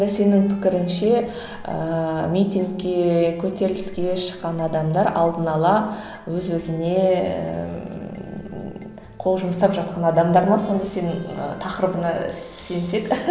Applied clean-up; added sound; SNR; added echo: none; none; none; none.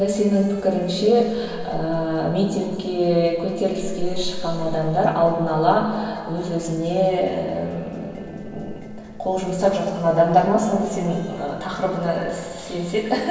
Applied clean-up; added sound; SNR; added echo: none; none; none; reverberation time 2.3 s.